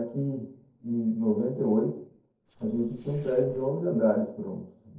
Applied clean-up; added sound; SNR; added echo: neural separator model SepFormer DNS4.